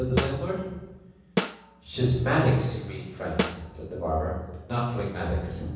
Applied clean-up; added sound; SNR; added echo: none; Snare drum; 5 dB; reverberation time 1.1 s.